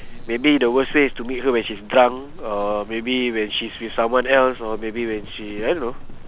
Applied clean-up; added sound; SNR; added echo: none; Livestock, farm animals, working animals; 13 dB; none.